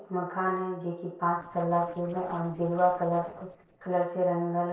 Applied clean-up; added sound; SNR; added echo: neural separator model SepFormer DNS4.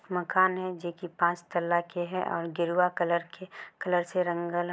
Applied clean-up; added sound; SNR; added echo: none; none; none; none.